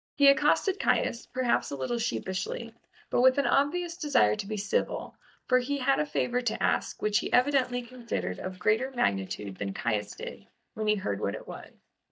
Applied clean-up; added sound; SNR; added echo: neural mask model DeepFilterNet 3.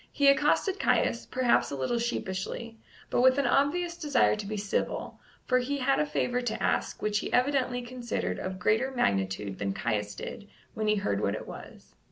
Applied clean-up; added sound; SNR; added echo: none; none; none; none.